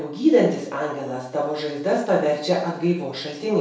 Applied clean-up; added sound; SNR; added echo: none; none; none; reverberation time 0.6 s.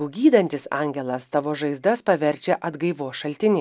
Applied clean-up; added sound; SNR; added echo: none; none; none; none.